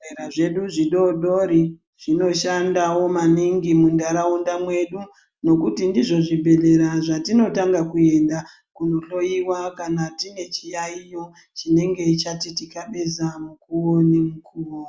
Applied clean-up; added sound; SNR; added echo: none; none; none; none.